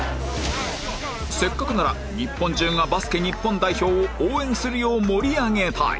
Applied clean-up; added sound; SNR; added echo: none; none; none; none.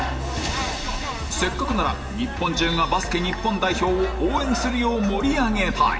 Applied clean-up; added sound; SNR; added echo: none; Chicken, rooster; 13 dB; reverberation time 2.7 s.